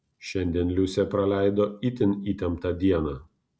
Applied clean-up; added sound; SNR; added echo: none; none; none; none.